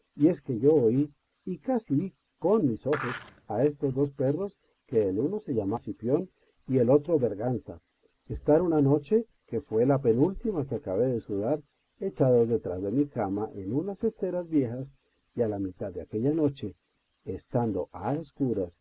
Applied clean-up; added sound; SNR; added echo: none; Skateboard; 10 dB; none.